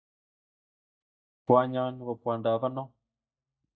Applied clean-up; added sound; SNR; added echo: neural mask model DeepFilterNet 3.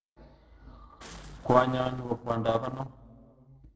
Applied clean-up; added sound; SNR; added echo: neural separator model SepFormer DNS4.